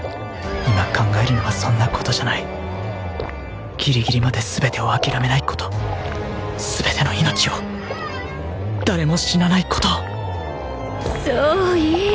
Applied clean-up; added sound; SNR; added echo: none; Liquid + Squeak; 15 dB; none.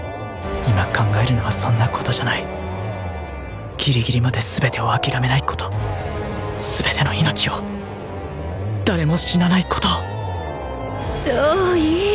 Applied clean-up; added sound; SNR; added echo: none; none; none; none.